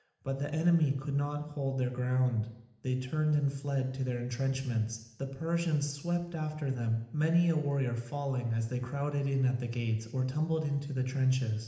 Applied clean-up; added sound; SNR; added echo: none; none; none; reverberation time 0.8 s.